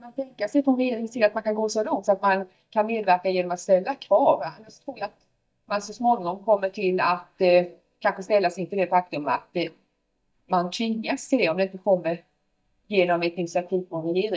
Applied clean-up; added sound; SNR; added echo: neural mask model DeepFilterNet 3.